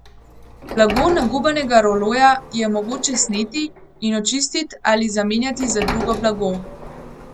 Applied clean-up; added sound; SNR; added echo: none; Sliding door; 12 dB; none.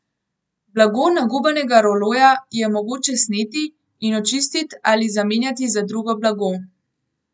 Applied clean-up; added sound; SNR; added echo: none; none; none; none.